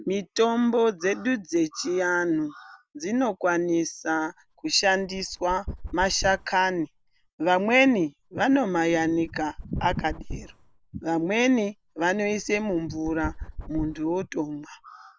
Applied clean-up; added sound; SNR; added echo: none; Dog; 14 dB; none.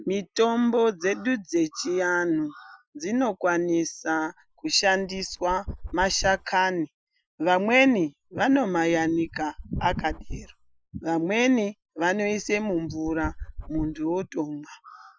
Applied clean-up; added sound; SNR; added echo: classical method Wiener filter.